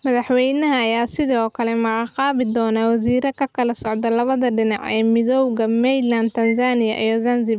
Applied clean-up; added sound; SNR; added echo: neural mask model RNNoise.